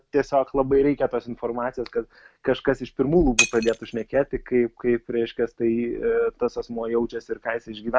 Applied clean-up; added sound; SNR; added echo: none; Shatter; 8 dB; none.